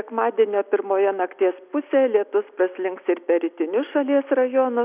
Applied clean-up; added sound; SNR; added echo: none; none; none; none.